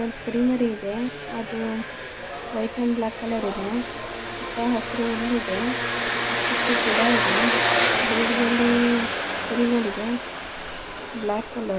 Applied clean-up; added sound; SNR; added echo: none; Engine; 0 dB; none.